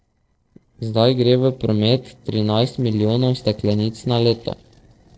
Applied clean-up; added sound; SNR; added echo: neural separator model SepFormer DNS4.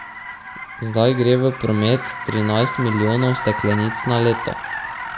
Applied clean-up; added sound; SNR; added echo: none; Car; 8 dB; reverberation time 0.7 s.